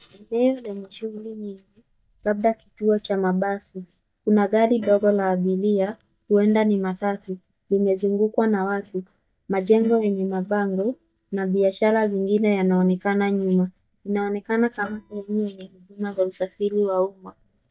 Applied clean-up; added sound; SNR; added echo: neural mask model DeepFilterNet 3.